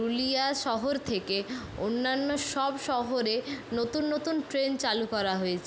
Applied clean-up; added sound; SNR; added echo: none; none; none; none.